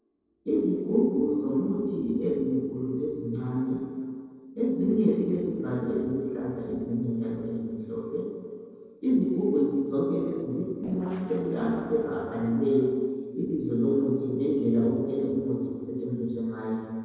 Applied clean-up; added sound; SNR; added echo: neural separator model SepFormer DNS4.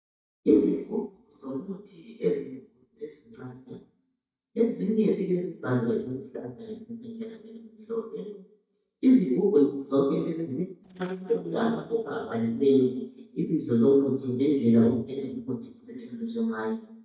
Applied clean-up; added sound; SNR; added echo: neural mask model DeepFilterNet 3.